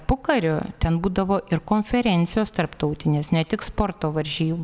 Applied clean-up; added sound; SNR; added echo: none; none; none; none.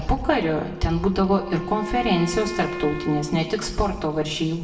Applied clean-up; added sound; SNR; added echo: none; Wind instrument, woodwind instrument; 11 dB; reverberation time 0.9 s.